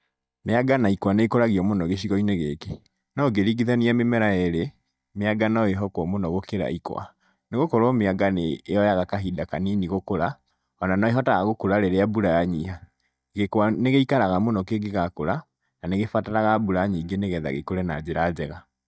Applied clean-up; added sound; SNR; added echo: neural mask model DeepFilterNet 3.